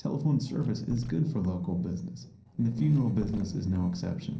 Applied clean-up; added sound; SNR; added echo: neural separator model SepFormer DNS4.